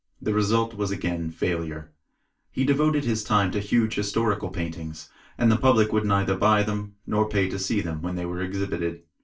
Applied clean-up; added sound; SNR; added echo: none; none; none; reverberation time 0.2 s.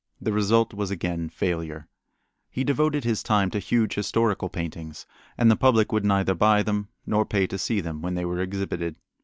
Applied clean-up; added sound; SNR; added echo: none; none; none; none.